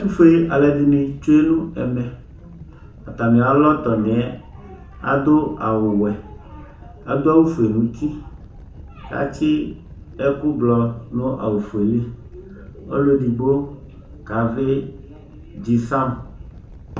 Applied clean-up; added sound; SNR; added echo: none; Animal; 20 dB; reverberation time 0.7 s.